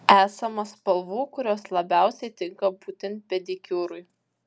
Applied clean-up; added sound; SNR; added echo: none; none; none; none.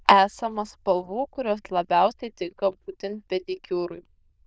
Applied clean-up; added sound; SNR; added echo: neural diffusion model UNIVERSE++.